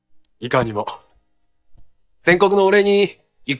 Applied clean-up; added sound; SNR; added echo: neural mask model DeepFilterNet 3.